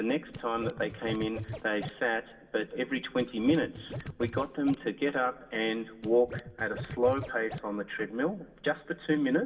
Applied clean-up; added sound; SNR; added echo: none; Scratching (performance technique); 10 dB; reverberation time 0.6 s.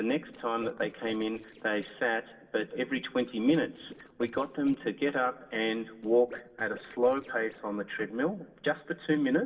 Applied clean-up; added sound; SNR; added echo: neural separator model SepFormer DNS4.